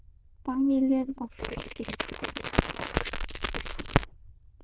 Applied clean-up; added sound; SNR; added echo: neural diffusion model UNIVERSE++.